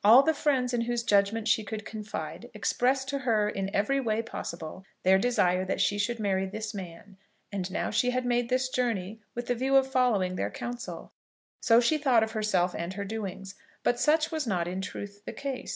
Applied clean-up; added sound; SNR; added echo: none; none; none; none.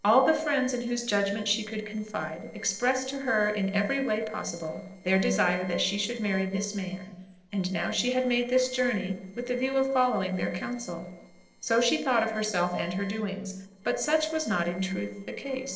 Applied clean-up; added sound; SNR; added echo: neural separator model SepFormer DNS4.